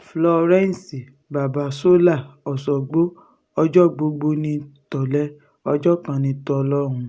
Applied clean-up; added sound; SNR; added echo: none; none; none; none.